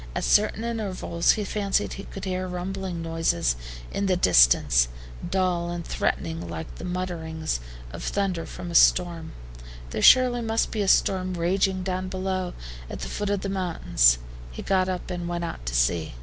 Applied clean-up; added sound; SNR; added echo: none; none; none; none.